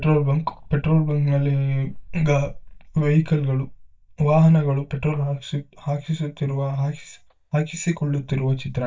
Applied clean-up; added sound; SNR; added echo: neural mask model DeepFilterNet 3.